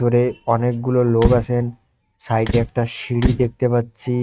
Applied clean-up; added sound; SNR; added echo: neural mask model RNNoise.